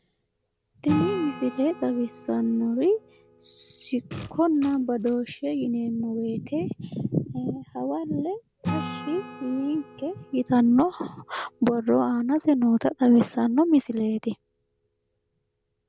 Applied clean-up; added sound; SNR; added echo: none; Fart + Acoustic guitar / Strum; 15 dB; none.